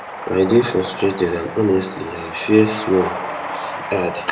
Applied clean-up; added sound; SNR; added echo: none; Train; 9 dB; reverberation time 0.7 s.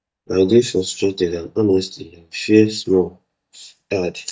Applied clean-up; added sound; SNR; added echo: neural mask model DeepFilterNet 3.